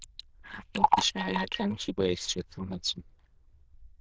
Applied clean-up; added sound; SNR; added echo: neural diffusion model UNIVERSE++.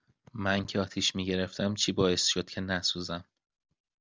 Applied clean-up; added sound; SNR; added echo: none; none; none; none.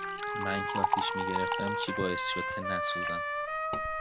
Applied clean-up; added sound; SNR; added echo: none; Trumpet + Liquid; -5 dB; none.